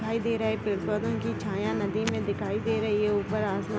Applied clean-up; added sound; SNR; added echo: none; Acoustic guitar; 7 dB; none.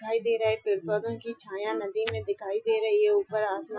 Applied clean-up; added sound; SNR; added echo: classical method Wiener filter.